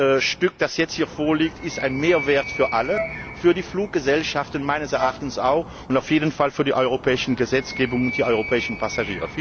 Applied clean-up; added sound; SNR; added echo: none; Animal + Wind instrument, woodwind instrument; 12 dB; none.